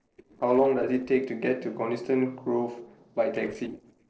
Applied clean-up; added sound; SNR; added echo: neural separator model SepFormer DNS4.